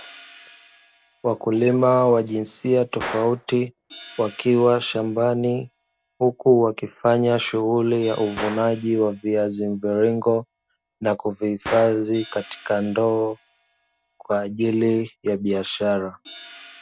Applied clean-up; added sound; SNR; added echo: none; Hi-hat + Gunshot, gunfire; 18 dB; none.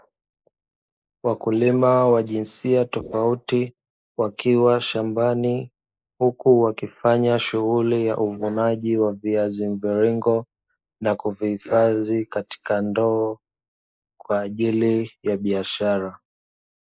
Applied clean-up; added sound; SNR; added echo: neural mask model Resemble Enhance denoiser.